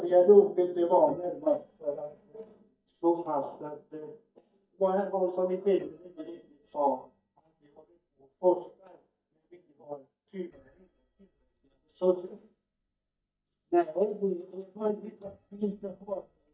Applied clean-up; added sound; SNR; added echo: neural mask model DeepFilterNet 3.